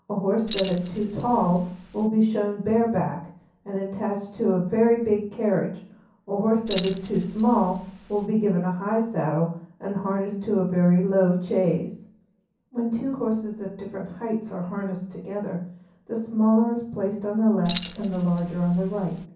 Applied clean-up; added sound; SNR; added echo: none; Keys jangling; 3 dB; reverberation time 0.6 s.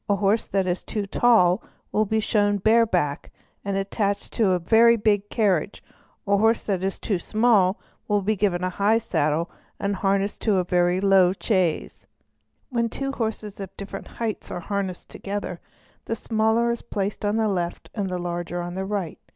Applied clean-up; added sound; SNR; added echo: none; none; none; none.